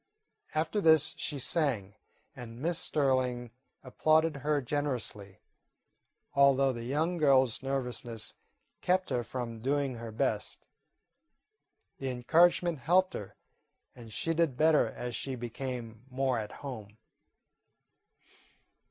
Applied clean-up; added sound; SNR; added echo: none; none; none; none.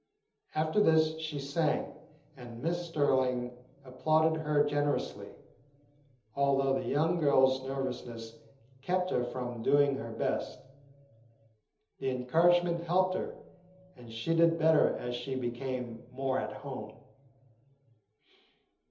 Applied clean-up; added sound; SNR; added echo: none; none; none; reverberation time 1.2 s.